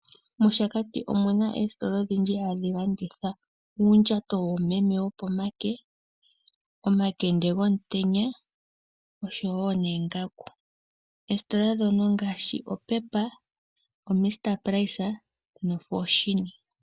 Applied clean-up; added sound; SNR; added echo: none; none; none; none.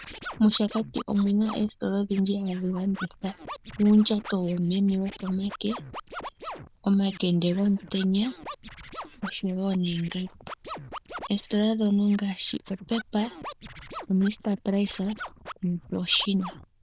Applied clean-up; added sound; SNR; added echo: neural diffusion model UNIVERSE++.